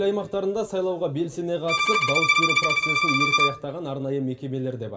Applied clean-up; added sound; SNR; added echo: none; Bowed string instrument; -4 dB; reverberation time 2.7 s.